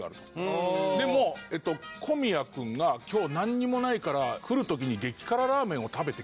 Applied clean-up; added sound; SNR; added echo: none; none; none; none.